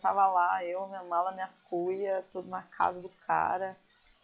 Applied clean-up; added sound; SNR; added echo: classical method log-MMSE.